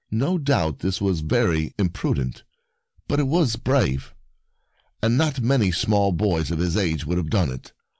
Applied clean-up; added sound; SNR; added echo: none; none; none; none.